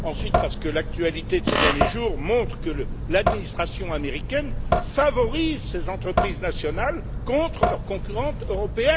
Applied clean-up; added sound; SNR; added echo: none; Drip / Sink (filling or washing) / Water tap, faucet + Fart; 0 dB; none.